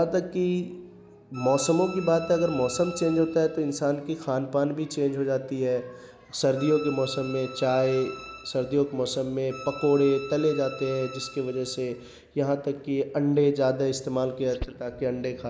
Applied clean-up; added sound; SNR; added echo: none; Bowed string instrument; 16 dB; none.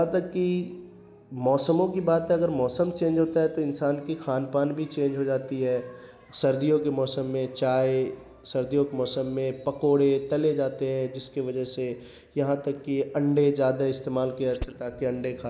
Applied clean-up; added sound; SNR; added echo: none; none; none; none.